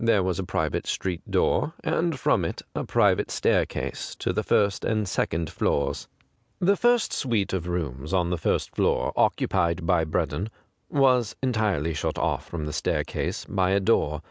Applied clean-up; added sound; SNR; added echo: none; none; none; none.